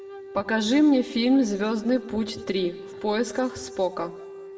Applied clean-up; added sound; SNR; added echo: none; Wind instrument, woodwind instrument; 15 dB; reverberation time 1.0 s.